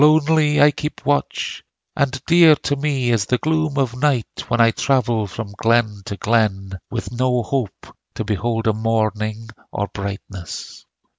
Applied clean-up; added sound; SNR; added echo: none; none; none; none.